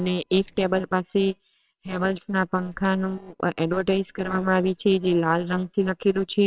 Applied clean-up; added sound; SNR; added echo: neural separator model SepFormer WHAMR!.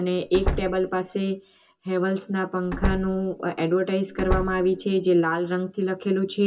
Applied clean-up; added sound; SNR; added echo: none; Slam; 6 dB; reverberation time 0.2 s.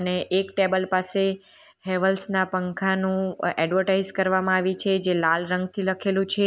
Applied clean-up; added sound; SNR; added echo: none; none; none; none.